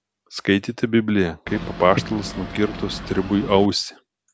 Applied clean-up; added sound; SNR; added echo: none; Boat, Water vehicle; 11 dB; none.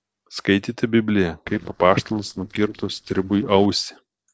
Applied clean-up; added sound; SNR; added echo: neural separator model SepFormer DNS4.